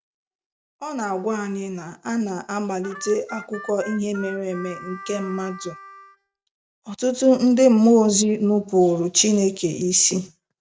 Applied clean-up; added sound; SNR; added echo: none; Harmonica; 17 dB; none.